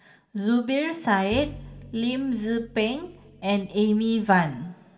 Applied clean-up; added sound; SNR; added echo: none; Bowed string instrument; 18 dB; reverberation time 1.2 s.